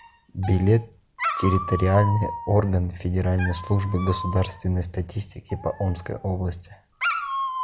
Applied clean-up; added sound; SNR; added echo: none; Dog; 8 dB; none.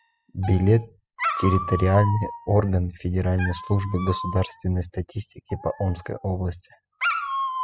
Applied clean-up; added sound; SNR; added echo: classical method spectral subtraction.